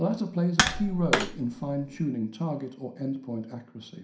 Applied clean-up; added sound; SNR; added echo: none; Tap; 0 dB; reverberation time 0.5 s.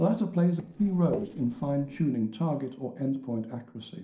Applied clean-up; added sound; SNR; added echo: neural separator model SepFormer DNS4.